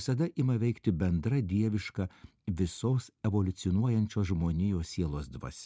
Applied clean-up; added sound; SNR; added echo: none; none; none; none.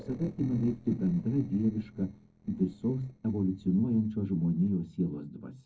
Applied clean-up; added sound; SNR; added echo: neural separator model SepFormer DNS4.